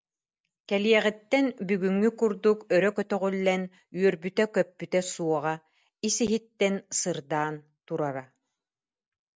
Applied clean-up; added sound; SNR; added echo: none; none; none; none.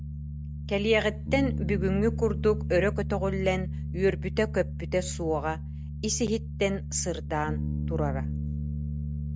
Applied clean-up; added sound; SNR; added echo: none; Bass guitar; 3 dB; none.